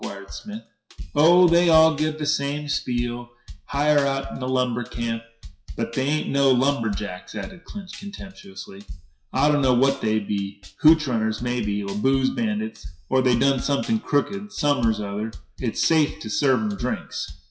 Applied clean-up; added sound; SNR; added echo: classical method WPE with log-MMSE.